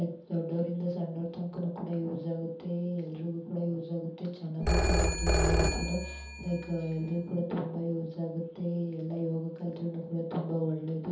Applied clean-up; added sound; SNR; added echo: none; Telephone; -3 dB; reverberation time 0.6 s.